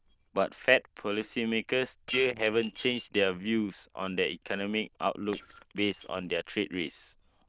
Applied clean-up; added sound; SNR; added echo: neural diffusion model UNIVERSE++.